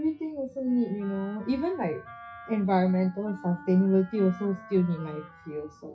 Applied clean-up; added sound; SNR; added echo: classical method WPE with log-MMSE.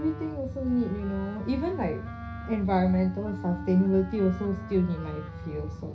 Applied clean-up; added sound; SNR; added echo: none; Wind instrument, woodwind instrument; 15 dB; reverberation time 0.4 s.